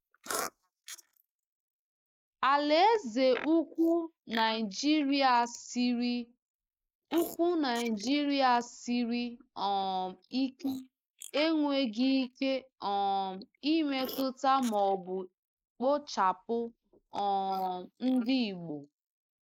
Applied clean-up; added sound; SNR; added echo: neural mask model Resemble Enhance denoiser.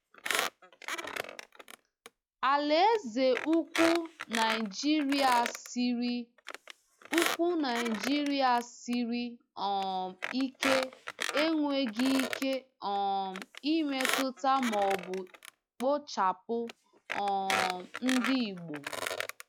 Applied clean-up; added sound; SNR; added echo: classical method log-MMSE.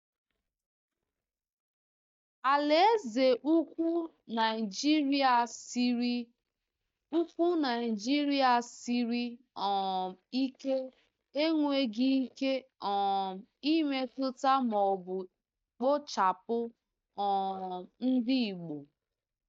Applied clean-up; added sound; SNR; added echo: neural mask model DeepFilterNet 3.